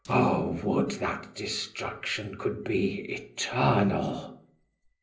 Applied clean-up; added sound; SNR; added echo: neural separator model SepFormer DNS4.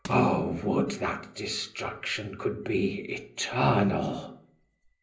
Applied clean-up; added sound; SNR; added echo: none; Crushing; 16 dB; reverberation time 0.5 s.